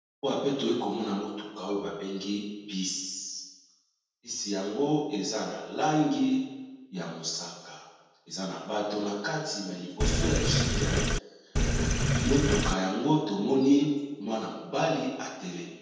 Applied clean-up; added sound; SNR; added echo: none; Sink (filling or washing); -5 dB; reverberation time 1.1 s.